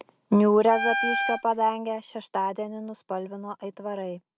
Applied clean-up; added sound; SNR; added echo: none; Wind instrument, woodwind instrument; 2 dB; none.